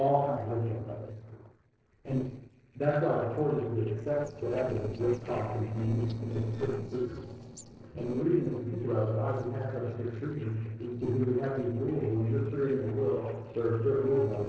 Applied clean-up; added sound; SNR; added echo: neural separator model SepFormer DNS4.